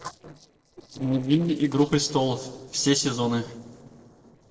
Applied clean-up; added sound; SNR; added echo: neural separator model SepFormer DNS4.